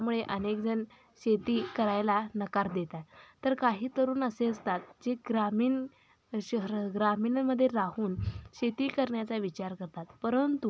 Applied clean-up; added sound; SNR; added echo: none; none; none; none.